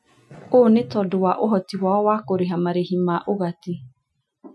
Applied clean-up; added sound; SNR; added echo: classical method Wiener filter.